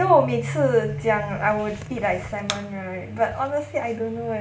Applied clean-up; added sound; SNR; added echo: none; Fire; 19 dB; none.